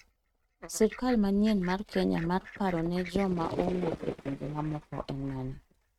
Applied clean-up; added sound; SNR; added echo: neural mask model RNNoise.